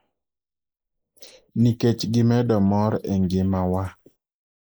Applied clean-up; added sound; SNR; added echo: neural mask model Resemble Enhance denoiser.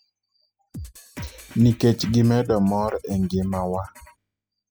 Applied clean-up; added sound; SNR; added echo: classical method spectral subtraction.